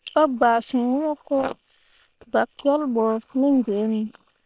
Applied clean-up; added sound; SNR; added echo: neural separator model SepFormer WHAM!.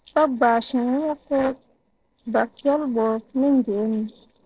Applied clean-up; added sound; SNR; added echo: neural separator model SepFormer DNS4.